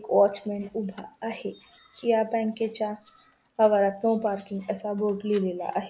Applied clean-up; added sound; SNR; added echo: none; none; none; none.